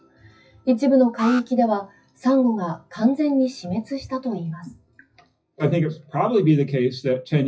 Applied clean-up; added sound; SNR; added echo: classical method WPE with log-MMSE.